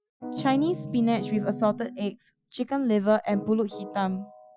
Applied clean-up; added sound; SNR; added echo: classical method Wiener filter.